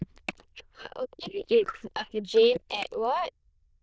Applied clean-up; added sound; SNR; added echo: neural diffusion model UNIVERSE++.